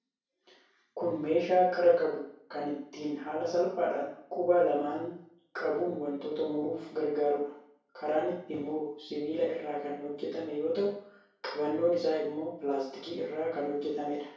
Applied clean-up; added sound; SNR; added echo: none; none; none; reverberation time 0.6 s.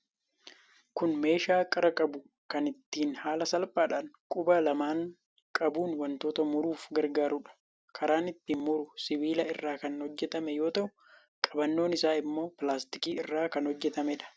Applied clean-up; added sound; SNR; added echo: none; none; none; none.